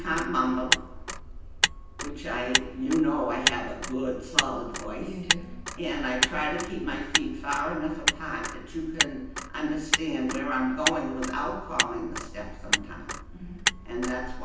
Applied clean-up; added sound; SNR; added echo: none; Motor vehicle (road); 0 dB; reverberation time 0.9 s.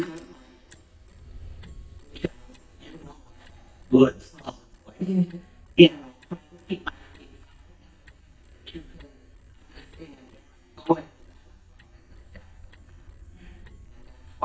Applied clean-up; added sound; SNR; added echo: neural mask model DeepFilterNet 3.